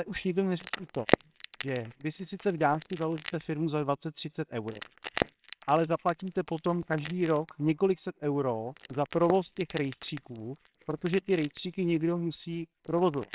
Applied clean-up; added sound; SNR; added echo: neural separator model SepFormer WHAMR!.